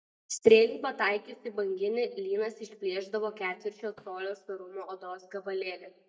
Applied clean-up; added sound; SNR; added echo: neural mask model DeepFilterNet 3.